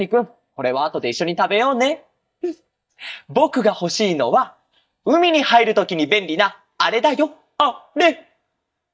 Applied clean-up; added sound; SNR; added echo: neural mask model DeepFilterNet 3.